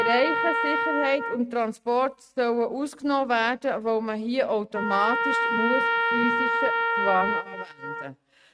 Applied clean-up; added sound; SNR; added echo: neural mask model RNNoise.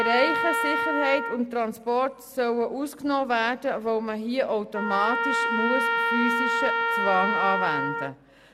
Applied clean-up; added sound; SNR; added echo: none; Trumpet; 1 dB; none.